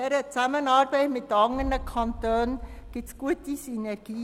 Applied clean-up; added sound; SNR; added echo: none; Boom; 12 dB; none.